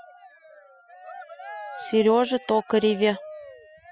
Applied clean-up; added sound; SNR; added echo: classical method spectral subtraction.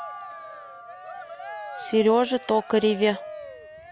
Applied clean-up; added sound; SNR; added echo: none; Marimba, xylophone + Cheering; 13 dB; none.